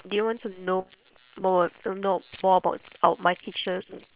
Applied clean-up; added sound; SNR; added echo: neural separator model SepFormer WHAM!.